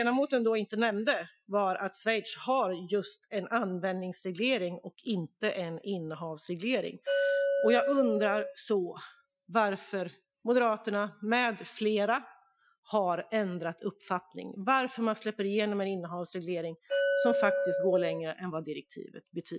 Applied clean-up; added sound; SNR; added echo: classical method Wiener filter.